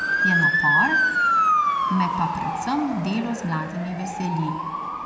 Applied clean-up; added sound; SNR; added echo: none; Motor vehicle (road) / Siren; -4 dB; reverberation time 1.3 s.